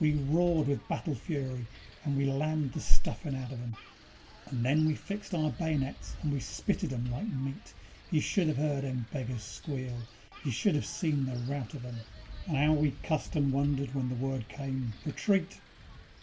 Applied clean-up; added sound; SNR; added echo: none; Wind; 19 dB; reverberation time 0.2 s.